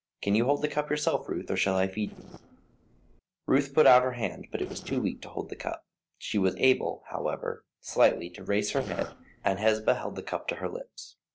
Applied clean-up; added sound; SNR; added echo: neural separator model SepFormer DNS4.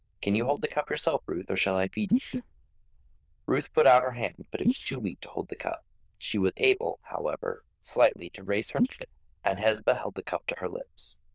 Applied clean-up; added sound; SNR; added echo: neural diffusion model UNIVERSE++.